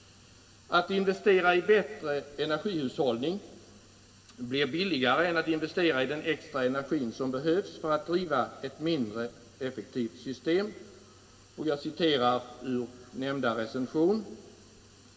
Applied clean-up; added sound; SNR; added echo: none; none; none; reverberation time 1.3 s.